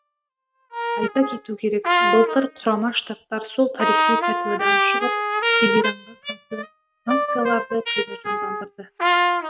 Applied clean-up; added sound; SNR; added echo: neural mask model RNNoise.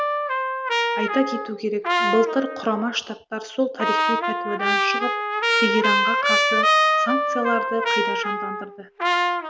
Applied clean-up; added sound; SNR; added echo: none; Trumpet; -4 dB; none.